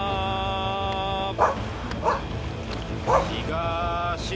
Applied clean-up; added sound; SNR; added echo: none; Bark; 1 dB; none.